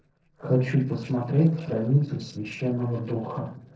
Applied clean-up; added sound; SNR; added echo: neural separator model SepFormer DNS4.